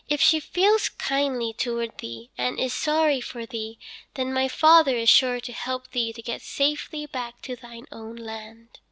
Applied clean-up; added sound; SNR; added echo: none; none; none; none.